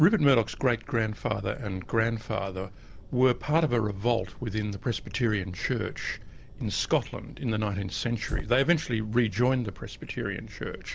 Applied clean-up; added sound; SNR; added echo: none; Fire; 14 dB; none.